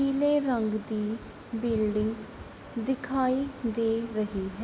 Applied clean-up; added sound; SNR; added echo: none; none; none; none.